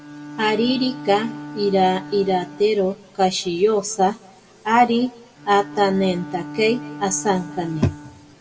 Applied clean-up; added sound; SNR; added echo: none; Bowed string instrument; 15 dB; reverberation time 1.6 s.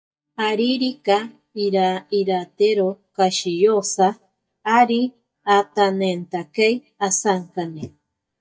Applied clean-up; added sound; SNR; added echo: neural mask model DeepFilterNet 3.